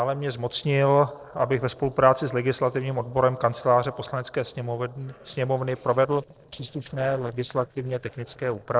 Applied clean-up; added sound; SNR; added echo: neural separator model SepFormer DNS4.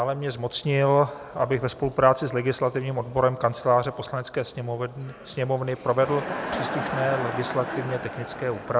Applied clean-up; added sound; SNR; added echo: none; Crowd; 6 dB; none.